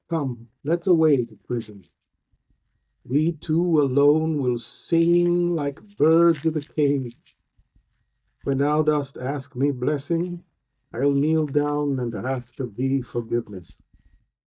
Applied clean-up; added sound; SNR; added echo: neural mask model DeepFilterNet 3.